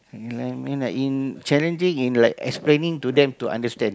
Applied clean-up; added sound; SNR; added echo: none; none; none; none.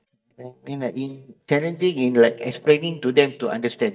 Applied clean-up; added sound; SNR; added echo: neural mask model DeepFilterNet 3.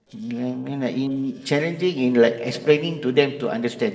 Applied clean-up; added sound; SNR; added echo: neural separator model SepFormer DNS4.